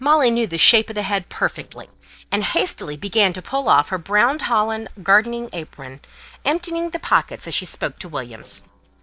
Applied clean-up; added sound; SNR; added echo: neural separator model SepFormer DNS4.